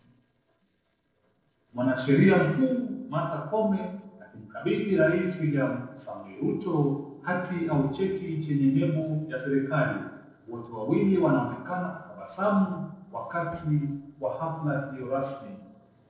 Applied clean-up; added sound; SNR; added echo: neural separator model SepFormer DNS4.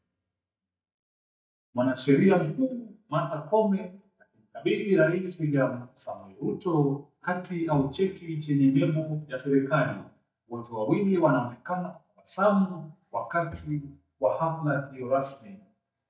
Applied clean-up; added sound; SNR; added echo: neural mask model DeepFilterNet 3.